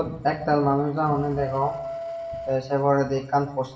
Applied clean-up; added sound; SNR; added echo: none; Wind instrument, woodwind instrument; 11 dB; reverberation time 0.8 s.